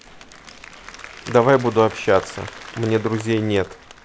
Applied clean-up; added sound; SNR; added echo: none; Applause; 17 dB; none.